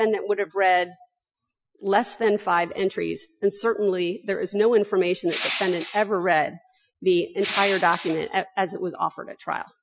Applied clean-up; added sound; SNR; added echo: classical method Wiener filter.